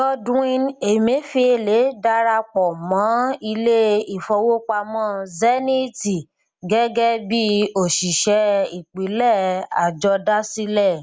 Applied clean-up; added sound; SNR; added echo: none; none; none; none.